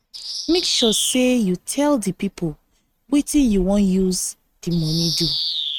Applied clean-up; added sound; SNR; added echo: neural mask model RNNoise.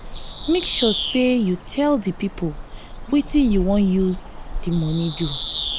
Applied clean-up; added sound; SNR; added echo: none; Bird vocalization, bird call, bird song; 5 dB; none.